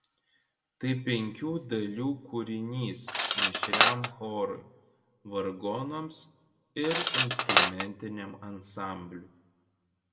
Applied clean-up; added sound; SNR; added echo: none; Cutlery, silverware; -3 dB; reverberation time 0.6 s.